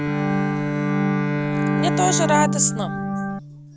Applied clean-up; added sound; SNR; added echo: none; Bowed string instrument + Organ; -4 dB; none.